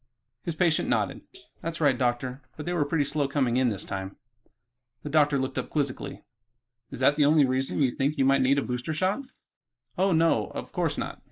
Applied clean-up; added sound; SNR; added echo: neural mask model Resemble Enhance denoiser.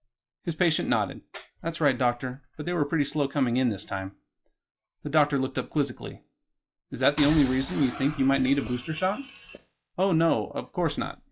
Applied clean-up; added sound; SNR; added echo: classical method log-MMSE.